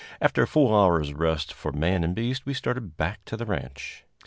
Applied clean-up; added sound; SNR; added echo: none; none; none; none.